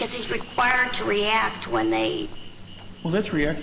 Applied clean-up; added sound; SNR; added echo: none; Insect; 10 dB; none.